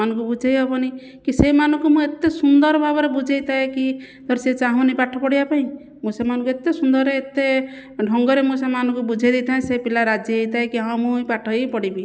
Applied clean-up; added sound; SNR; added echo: none; none; none; none.